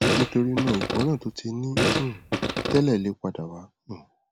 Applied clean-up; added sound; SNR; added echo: none; Fart; 0 dB; none.